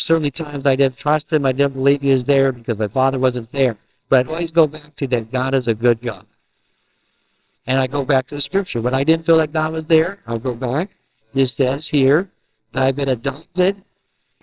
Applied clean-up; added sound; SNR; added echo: neural separator model SepFormer WHAMR!.